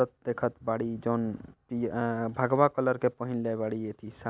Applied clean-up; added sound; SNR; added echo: none; none; none; none.